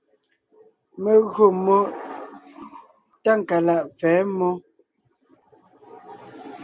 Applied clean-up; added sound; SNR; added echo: none; none; none; none.